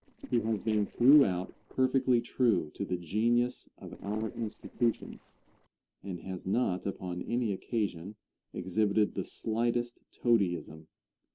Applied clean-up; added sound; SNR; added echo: neural separator model SepFormer DNS4.